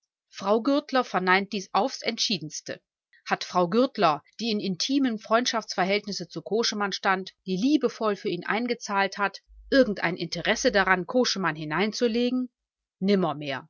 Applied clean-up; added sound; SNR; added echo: none; none; none; none.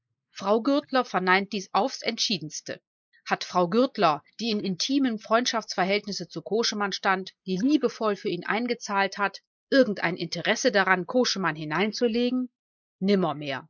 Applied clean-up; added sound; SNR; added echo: neural mask model Resemble Enhance denoiser.